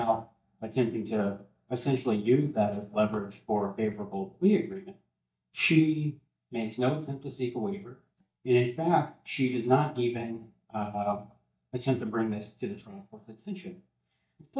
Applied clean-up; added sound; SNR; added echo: neural mask model DeepFilterNet 3.